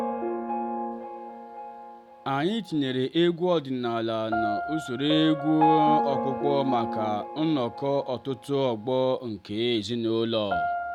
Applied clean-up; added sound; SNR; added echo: none; Piano; 4 dB; none.